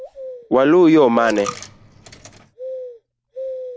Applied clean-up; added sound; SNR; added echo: none; Coin (dropping) + Bird vocalization, bird call, bird song; 14 dB; none.